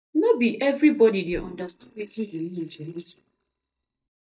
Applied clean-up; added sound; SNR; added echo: neural mask model DeepFilterNet 3.